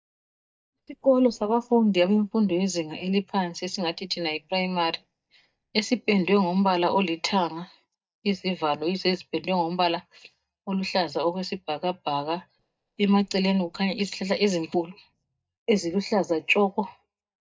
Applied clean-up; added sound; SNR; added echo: neural mask model DeepFilterNet 3.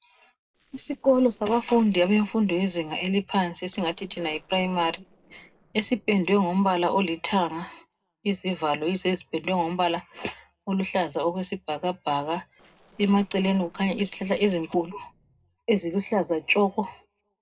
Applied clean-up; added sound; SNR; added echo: neural separator model SepFormer DNS4.